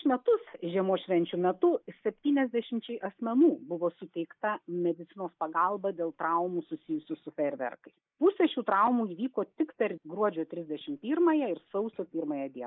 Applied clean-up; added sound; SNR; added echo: neural mask model Resemble Enhance denoiser.